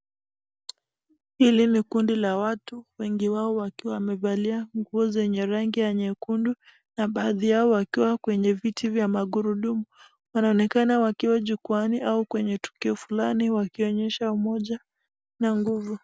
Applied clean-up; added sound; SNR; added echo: none; none; none; none.